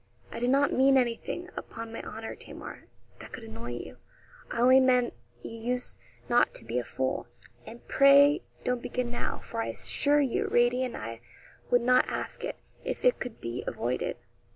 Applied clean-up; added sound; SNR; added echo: none; none; none; none.